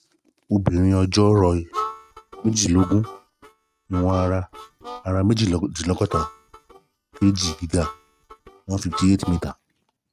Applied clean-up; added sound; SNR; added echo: neural mask model RNNoise.